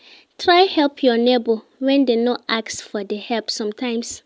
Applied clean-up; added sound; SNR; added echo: none; none; none; none.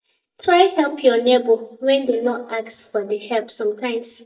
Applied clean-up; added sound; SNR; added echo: neural mask model DeepFilterNet 3.